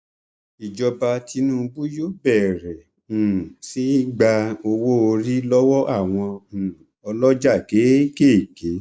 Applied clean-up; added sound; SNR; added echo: none; none; none; none.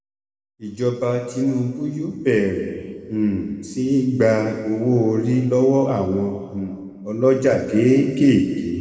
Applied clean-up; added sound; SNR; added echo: none; none; none; reverberation time 1.9 s.